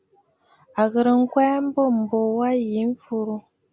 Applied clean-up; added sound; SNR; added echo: none; none; none; none.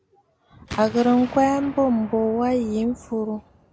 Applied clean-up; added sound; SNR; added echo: none; Explosion; 17 dB; none.